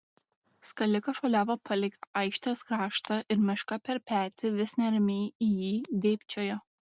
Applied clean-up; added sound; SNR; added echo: none; none; none; none.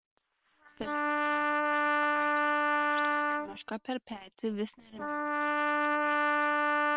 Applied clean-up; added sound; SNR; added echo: neural separator model SepFormer WHAM!.